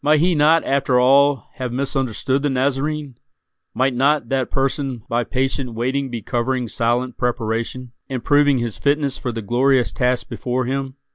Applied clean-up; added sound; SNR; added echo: none; none; none; none.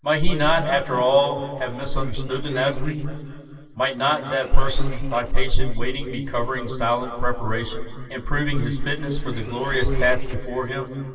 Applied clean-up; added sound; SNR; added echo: neural separator model SepFormer DNS4.